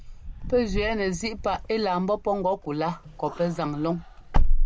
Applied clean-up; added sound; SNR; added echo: none; Wind / Car; -2 dB; none.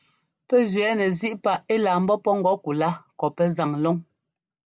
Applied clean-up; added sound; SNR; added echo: none; none; none; none.